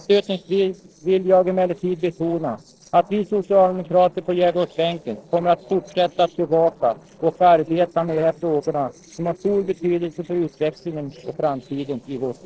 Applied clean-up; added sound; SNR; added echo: neural separator model SepFormer DNS4.